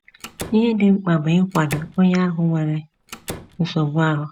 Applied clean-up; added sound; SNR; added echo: none; Slam; 18 dB; none.